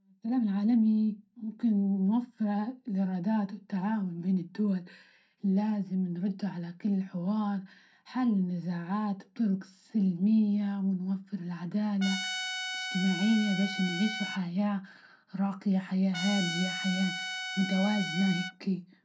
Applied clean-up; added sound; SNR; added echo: none; Trumpet; 6 dB; reverberation time 0.2 s.